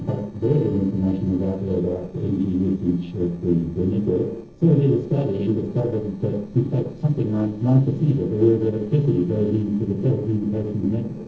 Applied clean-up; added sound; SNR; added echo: neural separator model SepFormer DNS4.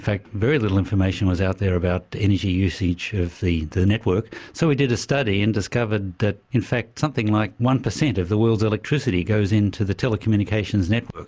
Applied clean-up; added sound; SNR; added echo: none; none; none; none.